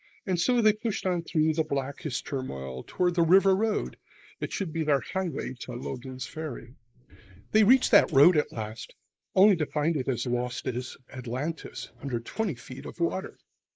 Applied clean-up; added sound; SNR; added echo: neural mask model Resemble Enhance denoiser.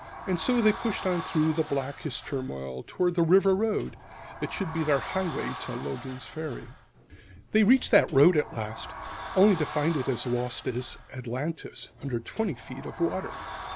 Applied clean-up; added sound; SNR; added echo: none; Sliding door; 12 dB; none.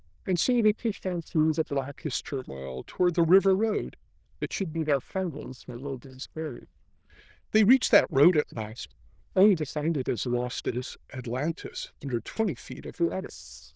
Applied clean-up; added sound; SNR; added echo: neural diffusion model UNIVERSE++.